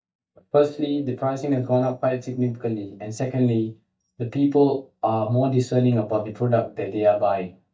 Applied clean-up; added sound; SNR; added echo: neural mask model DeepFilterNet 3.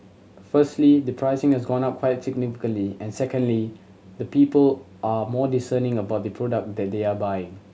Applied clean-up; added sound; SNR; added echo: none; none; none; none.